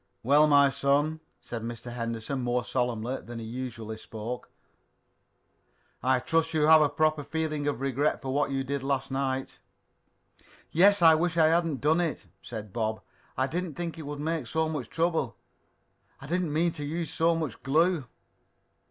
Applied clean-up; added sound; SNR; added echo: none; none; none; none.